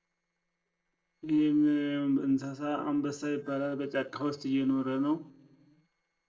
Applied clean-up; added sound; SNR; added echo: neural separator model SepFormer DNS4.